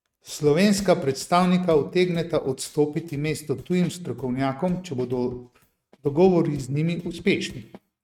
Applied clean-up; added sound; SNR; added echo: neural mask model RNNoise.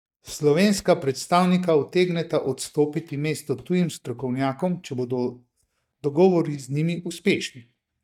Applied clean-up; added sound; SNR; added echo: neural mask model DeepFilterNet 3.